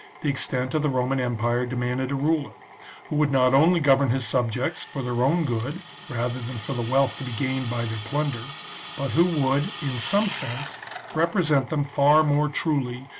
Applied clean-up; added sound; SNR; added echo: none; Drill; 16 dB; none.